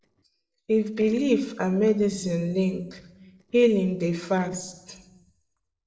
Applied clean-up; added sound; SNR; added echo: neural separator model SepFormer DNS4.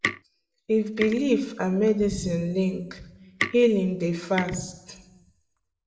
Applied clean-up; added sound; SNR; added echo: none; Tick; 10 dB; reverberation time 0.6 s.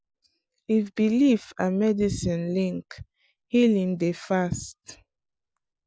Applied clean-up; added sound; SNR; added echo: none; none; none; none.